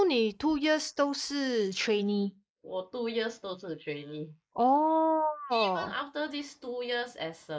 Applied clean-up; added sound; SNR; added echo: neural mask model Resemble Enhance denoiser.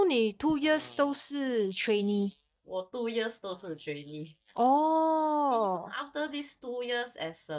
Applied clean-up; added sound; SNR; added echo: neural mask model DeepFilterNet 3.